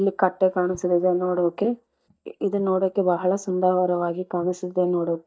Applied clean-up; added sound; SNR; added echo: neural mask model DeepFilterNet 3.